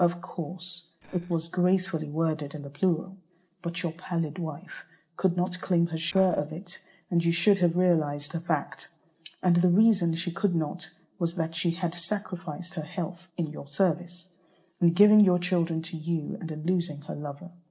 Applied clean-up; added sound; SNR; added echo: neural separator model SepFormer DNS4.